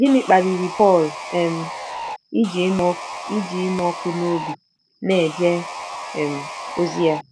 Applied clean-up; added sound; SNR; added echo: none; Sawing; 10 dB; none.